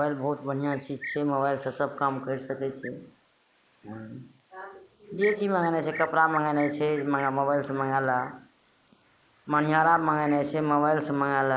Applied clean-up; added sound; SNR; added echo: neural mask model Resemble Enhance denoiser.